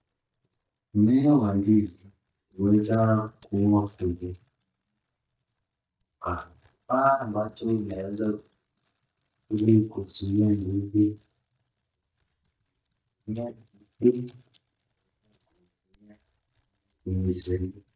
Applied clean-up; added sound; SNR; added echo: neural mask model DeepFilterNet 3.